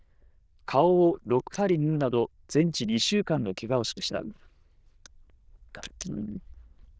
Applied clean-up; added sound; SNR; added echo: neural diffusion model UNIVERSE++.